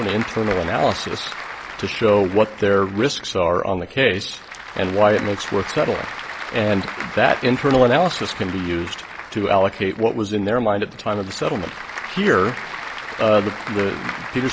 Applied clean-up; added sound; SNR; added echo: none; Applause / Crowd; 12 dB; none.